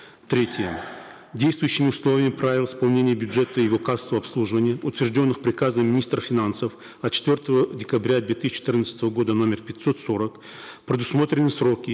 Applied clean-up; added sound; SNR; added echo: none; none; none; none.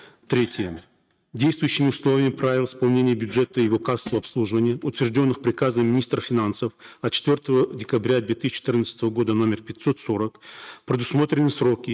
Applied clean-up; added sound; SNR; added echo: neural mask model RNNoise.